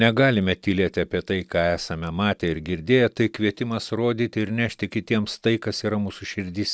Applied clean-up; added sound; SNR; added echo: none; none; none; none.